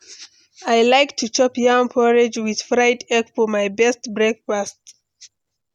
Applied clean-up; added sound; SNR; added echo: none; none; none; none.